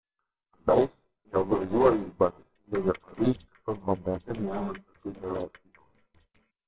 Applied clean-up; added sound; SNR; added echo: neural separator model SepFormer WHAMR!.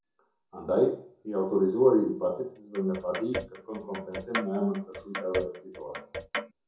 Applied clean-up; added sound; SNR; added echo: none; Clock; 9 dB; reverberation time 0.5 s.